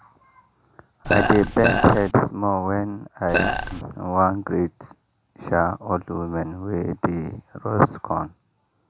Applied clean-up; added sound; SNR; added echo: none; Burping, eructation; 0 dB; none.